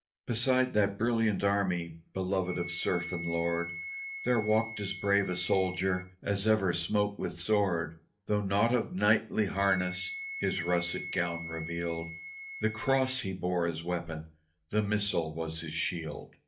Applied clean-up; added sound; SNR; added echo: none; Wind instrument, woodwind instrument; 14 dB; reverberation time 0.3 s.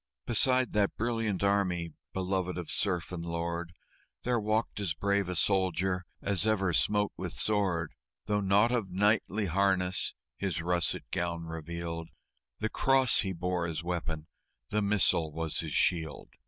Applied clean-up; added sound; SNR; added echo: none; none; none; none.